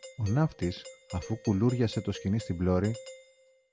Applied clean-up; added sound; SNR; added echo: none; Doorbell; 17 dB; none.